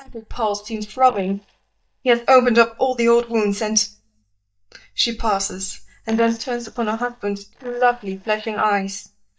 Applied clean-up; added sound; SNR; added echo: neural mask model DeepFilterNet 3.